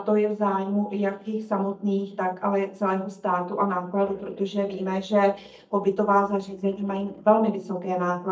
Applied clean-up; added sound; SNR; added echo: neural mask model DeepFilterNet 3.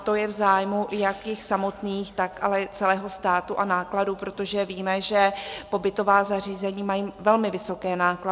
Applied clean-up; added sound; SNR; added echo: none; none; none; none.